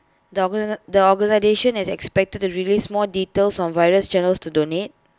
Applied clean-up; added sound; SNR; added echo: none; none; none; none.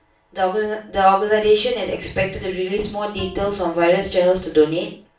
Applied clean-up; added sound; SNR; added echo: none; Bowed string instrument; 19 dB; reverberation time 0.3 s.